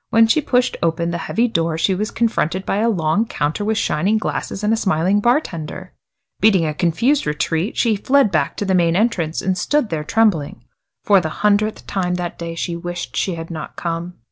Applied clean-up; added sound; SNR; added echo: none; none; none; none.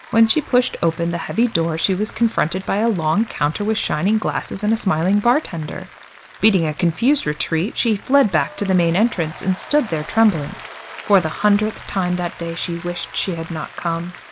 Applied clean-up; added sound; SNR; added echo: none; Applause; 19 dB; none.